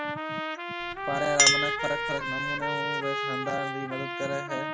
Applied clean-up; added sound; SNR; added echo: none; Chink, clink + Trumpet; -5 dB; none.